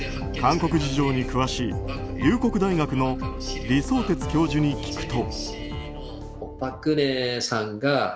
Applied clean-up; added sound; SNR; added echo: none; none; none; none.